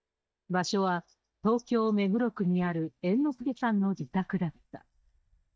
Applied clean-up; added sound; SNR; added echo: neural mask model DeepFilterNet 3.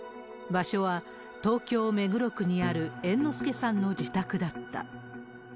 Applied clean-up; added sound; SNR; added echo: none; none; none; none.